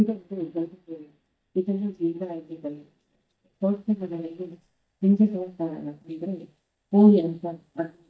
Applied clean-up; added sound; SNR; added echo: neural mask model DeepFilterNet 3.